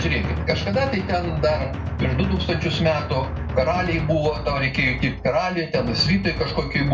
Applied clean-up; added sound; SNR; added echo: none; Drum; 4 dB; reverberation time 0.3 s.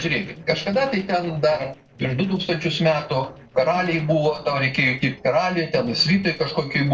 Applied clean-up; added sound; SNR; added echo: neural separator model SepFormer DNS4.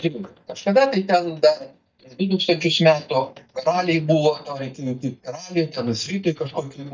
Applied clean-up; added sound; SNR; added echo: neural mask model DeepFilterNet 3.